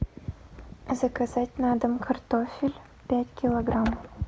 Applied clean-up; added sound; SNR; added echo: none; none; none; none.